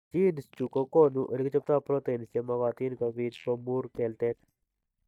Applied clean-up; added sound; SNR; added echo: neural mask model DeepFilterNet 3.